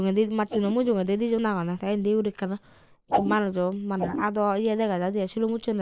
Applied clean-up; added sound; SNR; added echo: neural mask model Resemble Enhance denoiser.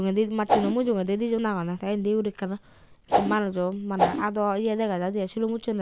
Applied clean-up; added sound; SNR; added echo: none; Whoosh, swoosh, swish; -2 dB; none.